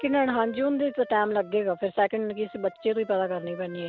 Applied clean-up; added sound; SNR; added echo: none; Wind instrument, woodwind instrument; 19 dB; none.